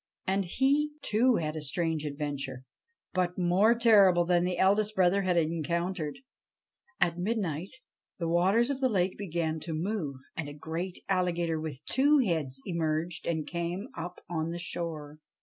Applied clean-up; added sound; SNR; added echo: none; none; none; none.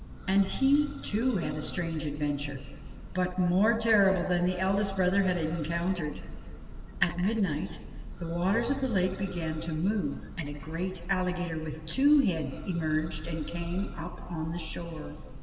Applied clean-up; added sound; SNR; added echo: none; Church bell; 10 dB; reverberation time 2.2 s.